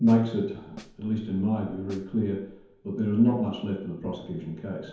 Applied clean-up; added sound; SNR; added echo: none; Snare drum; 19 dB; reverberation time 0.9 s.